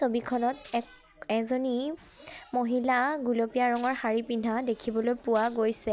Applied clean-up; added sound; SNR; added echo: none; Tambourine; 7 dB; none.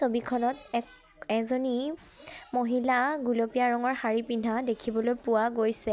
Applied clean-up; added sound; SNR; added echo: none; none; none; none.